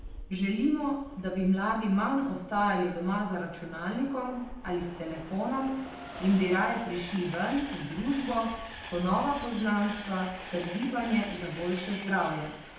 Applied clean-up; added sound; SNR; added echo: none; Train; 14 dB; reverberation time 0.9 s.